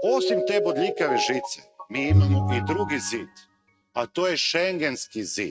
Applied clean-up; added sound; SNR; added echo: neural mask model RNNoise.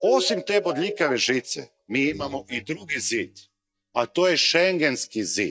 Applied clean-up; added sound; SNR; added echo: neural mask model DeepFilterNet 3.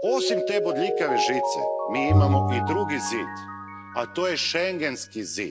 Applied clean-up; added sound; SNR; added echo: none; Mallet percussion + Bowed string instrument; -2 dB; none.